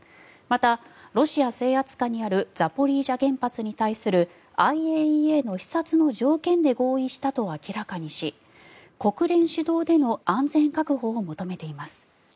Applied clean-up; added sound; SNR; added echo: neural mask model Resemble Enhance denoiser.